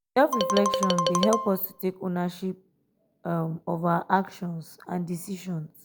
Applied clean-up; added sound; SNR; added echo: none; Marimba, xylophone; -1 dB; none.